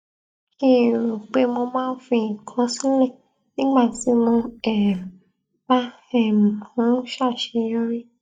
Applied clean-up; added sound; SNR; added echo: neural mask model DeepFilterNet 3.